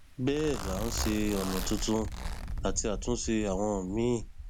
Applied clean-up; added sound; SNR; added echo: none; Wind + Zipper (clothing); 4 dB; none.